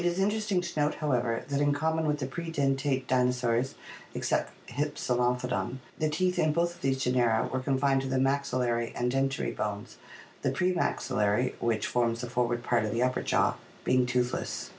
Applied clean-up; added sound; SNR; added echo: none; none; none; none.